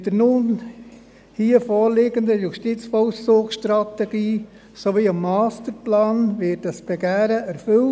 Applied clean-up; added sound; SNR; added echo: none; none; none; none.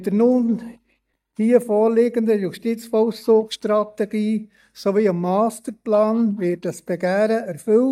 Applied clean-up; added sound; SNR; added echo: neural mask model DeepFilterNet 3.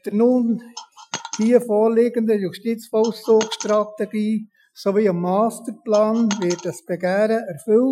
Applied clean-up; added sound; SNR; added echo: classical method Wiener filter.